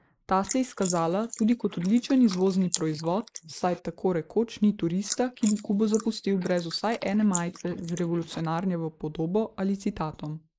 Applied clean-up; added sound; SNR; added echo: neural mask model Resemble Enhance denoiser.